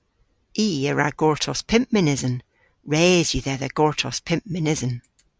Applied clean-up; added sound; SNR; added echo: none; none; none; none.